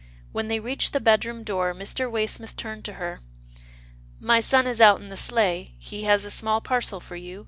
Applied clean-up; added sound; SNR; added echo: none; none; none; none.